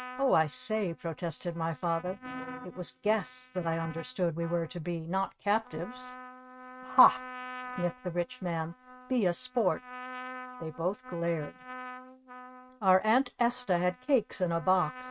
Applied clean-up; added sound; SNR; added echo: neural mask model RNNoise.